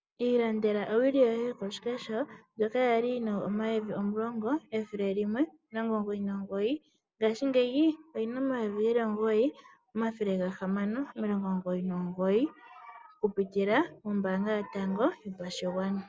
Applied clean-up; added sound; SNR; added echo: none; none; none; none.